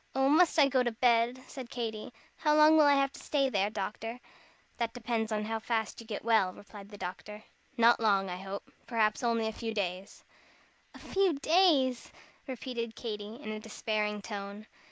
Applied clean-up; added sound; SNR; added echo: none; none; none; none.